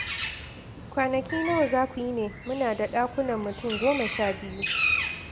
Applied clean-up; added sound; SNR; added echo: none; Bird; 5 dB; none.